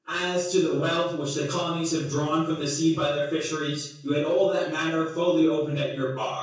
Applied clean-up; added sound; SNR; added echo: none; none; none; reverberation time 0.6 s.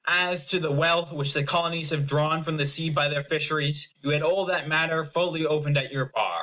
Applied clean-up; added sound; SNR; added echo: none; none; none; none.